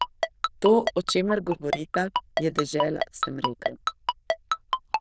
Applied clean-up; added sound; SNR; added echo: neural diffusion model UNIVERSE++.